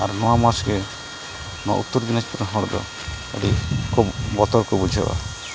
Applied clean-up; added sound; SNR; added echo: none; Trumpet; 17 dB; none.